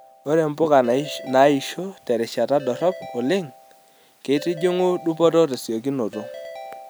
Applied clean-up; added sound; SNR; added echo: none; Ringtone / Keyboard (musical); 17 dB; none.